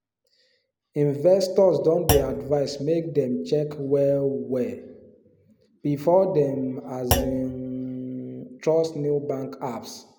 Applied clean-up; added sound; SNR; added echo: none; Thump, thud; 7 dB; none.